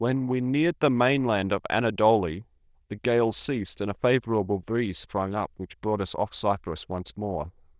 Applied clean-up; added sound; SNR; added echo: neural diffusion model UNIVERSE++.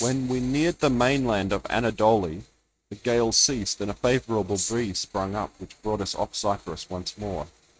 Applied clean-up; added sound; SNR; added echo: neural mask model RNNoise.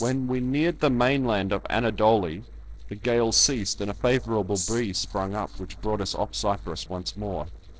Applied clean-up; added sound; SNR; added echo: neural separator model SepFormer DNS4.